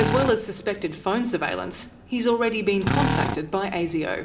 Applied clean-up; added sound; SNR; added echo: none; Drill; 5 dB; reverberation time 2.7 s.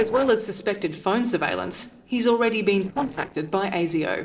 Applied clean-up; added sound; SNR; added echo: neural separator model SepFormer DNS4.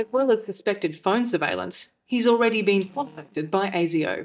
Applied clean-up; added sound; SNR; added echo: neural mask model DeepFilterNet 3.